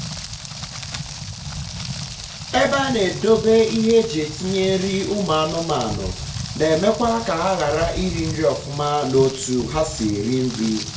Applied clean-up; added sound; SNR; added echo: none; Rain; 9 dB; reverberation time 0.3 s.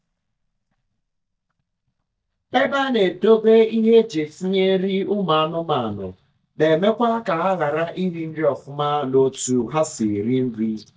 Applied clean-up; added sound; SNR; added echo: neural mask model DeepFilterNet 3.